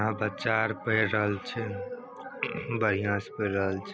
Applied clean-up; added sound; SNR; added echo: none; none; none; none.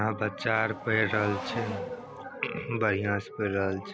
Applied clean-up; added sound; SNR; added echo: none; Race car, auto racing / Accelerating, revving, vroom; 11 dB; none.